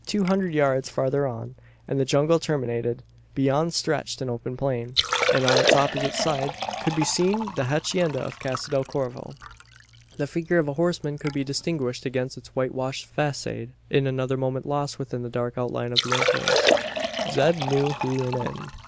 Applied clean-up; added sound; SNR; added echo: none; Liquid; 4 dB; none.